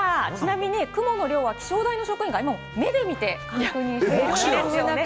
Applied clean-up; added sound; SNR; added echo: none; Trumpet; 16 dB; none.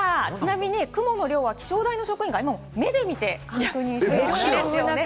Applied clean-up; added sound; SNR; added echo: none; none; none; none.